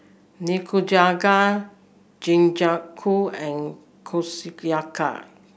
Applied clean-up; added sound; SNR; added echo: none; none; none; none.